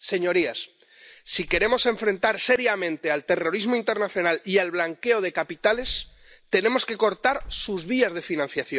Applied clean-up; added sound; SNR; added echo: none; Slam; 19 dB; none.